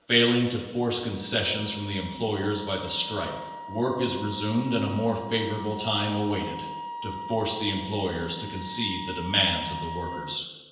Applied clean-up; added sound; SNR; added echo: none; Wind instrument, woodwind instrument; 11 dB; reverberation time 1.0 s.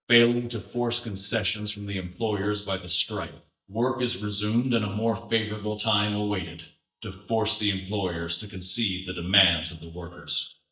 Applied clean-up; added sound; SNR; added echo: neural mask model DeepFilterNet 3.